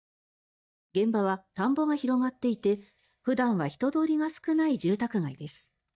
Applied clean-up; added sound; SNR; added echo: neural mask model DeepFilterNet 3.